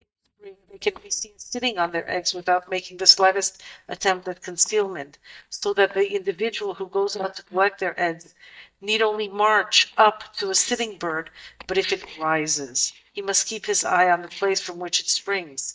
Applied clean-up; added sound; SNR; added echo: neural mask model DeepFilterNet 3.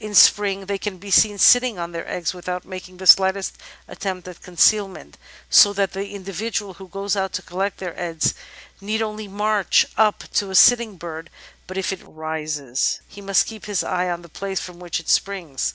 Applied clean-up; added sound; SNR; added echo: none; none; none; none.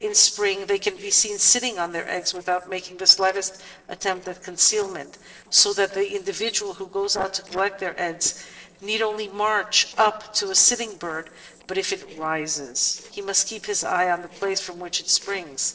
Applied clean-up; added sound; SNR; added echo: neural separator model SepFormer DNS4.